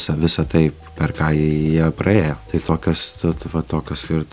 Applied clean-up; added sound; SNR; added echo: none; none; none; none.